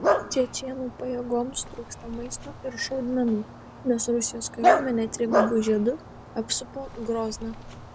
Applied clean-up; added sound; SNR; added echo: none; Dog; 1 dB; none.